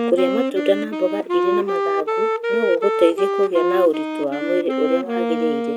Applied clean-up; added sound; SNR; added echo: none; Wind instrument, woodwind instrument; 0 dB; none.